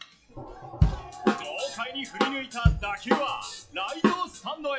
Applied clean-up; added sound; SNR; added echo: classical method WPE with log-MMSE.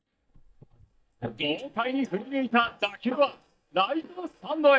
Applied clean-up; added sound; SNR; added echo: neural mask model DeepFilterNet 3.